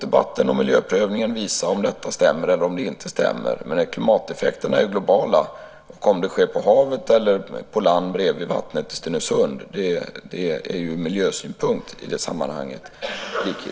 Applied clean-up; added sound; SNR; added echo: none; none; none; none.